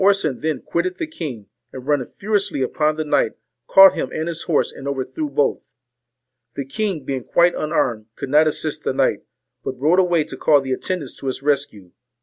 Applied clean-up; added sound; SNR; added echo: none; none; none; none.